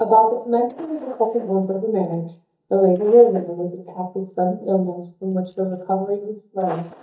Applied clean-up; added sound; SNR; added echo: neural mask model DeepFilterNet 3.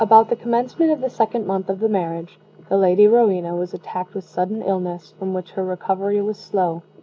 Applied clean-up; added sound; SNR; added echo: none; none; none; none.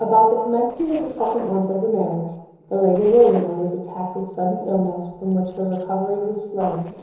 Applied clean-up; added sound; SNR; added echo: neural separator model SepFormer DNS4.